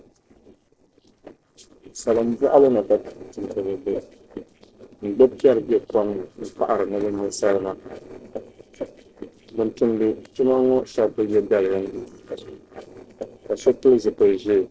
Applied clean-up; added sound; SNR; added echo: neural separator model SepFormer DNS4.